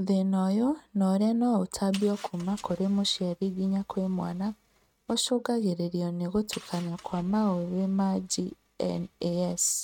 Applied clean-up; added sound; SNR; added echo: neural mask model RNNoise.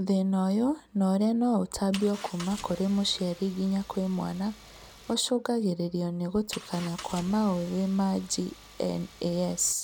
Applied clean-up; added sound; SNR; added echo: none; Engine; 17 dB; none.